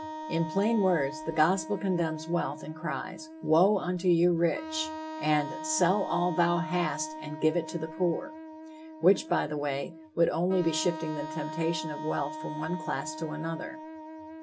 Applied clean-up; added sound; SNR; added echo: none; Wind instrument, woodwind instrument; 11 dB; reverberation time 0.2 s.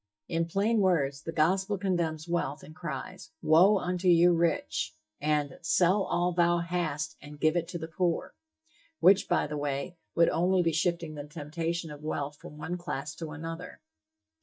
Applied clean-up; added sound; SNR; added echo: neural mask model DeepFilterNet 3.